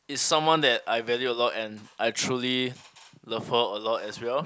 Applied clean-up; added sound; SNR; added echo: none; none; none; none.